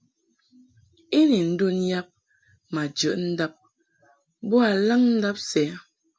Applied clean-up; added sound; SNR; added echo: none; none; none; none.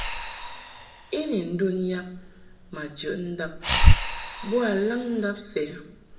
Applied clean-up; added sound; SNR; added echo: none; Breathing; -4 dB; reverberation time 0.8 s.